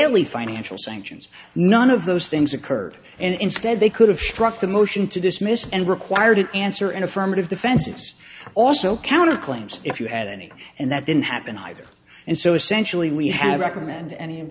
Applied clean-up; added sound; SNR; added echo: none; none; none; none.